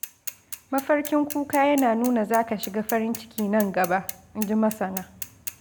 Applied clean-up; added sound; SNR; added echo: none; Mechanisms / Bicycle; 13 dB; none.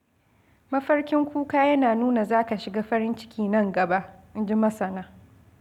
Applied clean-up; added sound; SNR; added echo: none; none; none; none.